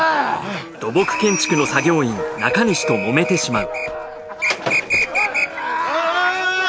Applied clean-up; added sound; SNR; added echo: none; none; none; none.